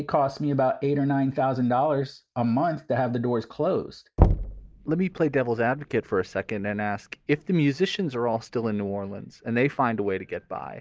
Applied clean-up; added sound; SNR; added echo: none; Knock; 1 dB; none.